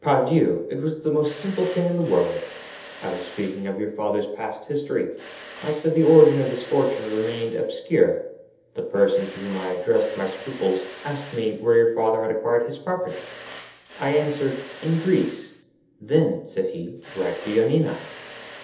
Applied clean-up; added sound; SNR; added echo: none; Mechanisms; 16 dB; reverberation time 0.8 s.